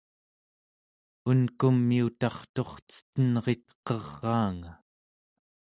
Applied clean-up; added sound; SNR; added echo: none; none; none; none.